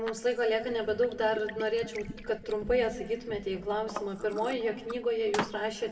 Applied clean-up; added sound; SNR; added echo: none; Liquid; 13 dB; reverberation time 1.2 s.